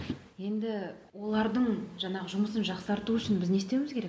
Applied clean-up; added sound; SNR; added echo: none; none; none; none.